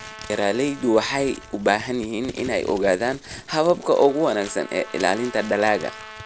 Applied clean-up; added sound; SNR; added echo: none; Crumpling, crinkling + Trumpet; 17 dB; none.